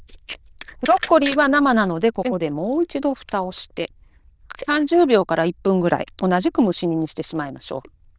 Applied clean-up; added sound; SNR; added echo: neural diffusion model UNIVERSE++.